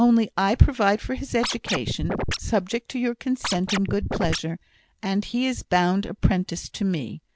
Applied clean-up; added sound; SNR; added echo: none; Scratching (performance technique); 4 dB; none.